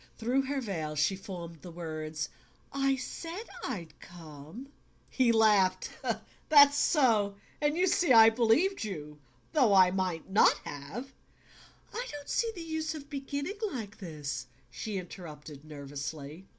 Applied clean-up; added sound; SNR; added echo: none; none; none; none.